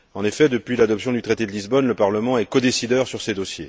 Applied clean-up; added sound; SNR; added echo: none; none; none; none.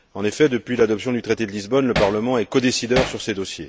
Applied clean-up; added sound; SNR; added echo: none; Hammer; 6 dB; none.